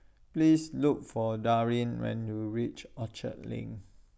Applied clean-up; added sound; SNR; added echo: none; none; none; none.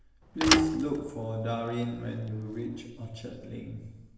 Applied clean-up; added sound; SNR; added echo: none; Thump, thud; 1 dB; reverberation time 1.0 s.